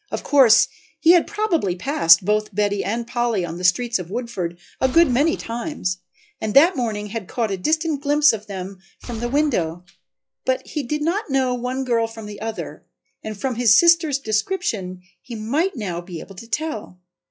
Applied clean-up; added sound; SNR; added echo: classical method log-MMSE.